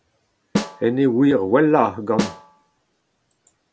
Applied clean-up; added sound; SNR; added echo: none; Snare drum; 9 dB; none.